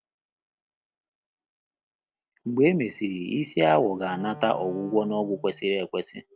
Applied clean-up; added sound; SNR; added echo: none; Wind instrument, woodwind instrument; 18 dB; none.